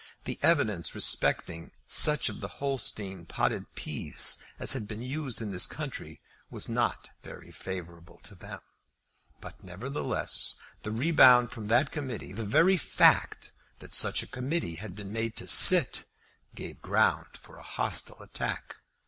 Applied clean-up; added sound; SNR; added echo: none; none; none; none.